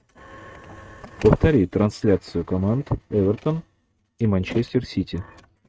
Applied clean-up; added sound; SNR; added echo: neural mask model RNNoise.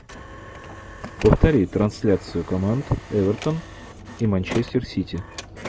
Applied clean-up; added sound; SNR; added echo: none; Printer; 16 dB; none.